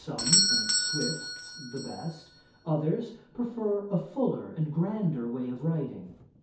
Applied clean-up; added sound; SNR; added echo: none; Doorbell; 1 dB; reverberation time 0.6 s.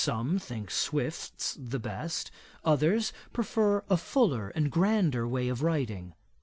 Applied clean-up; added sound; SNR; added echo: none; none; none; none.